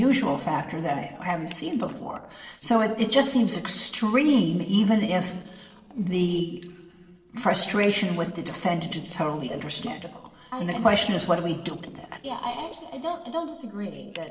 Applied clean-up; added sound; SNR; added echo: neural separator model SepFormer DNS4.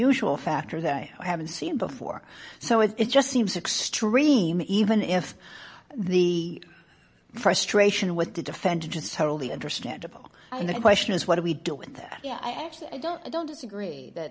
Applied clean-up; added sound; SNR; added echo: none; none; none; none.